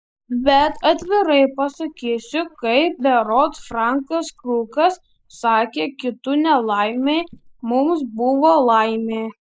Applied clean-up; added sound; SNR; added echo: neural mask model Resemble Enhance denoiser.